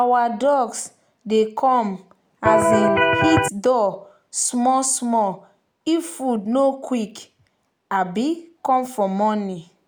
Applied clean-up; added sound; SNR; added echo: none; Electric guitar; -5 dB; none.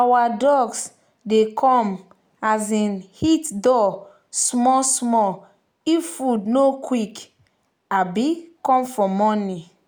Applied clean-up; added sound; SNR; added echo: none; none; none; none.